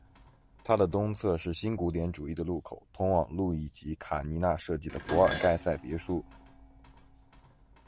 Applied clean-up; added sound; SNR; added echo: none; Dishes, pots, and pans; 15 dB; none.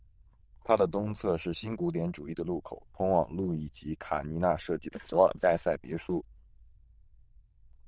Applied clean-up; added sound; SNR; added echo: neural diffusion model UNIVERSE++.